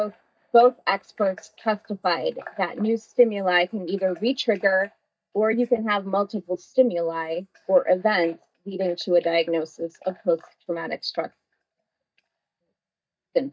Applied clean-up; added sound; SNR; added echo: neural mask model DeepFilterNet 3.